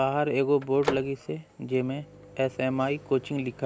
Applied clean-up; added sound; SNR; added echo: none; Microwave oven; 12 dB; none.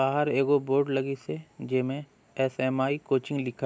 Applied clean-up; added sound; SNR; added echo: none; none; none; none.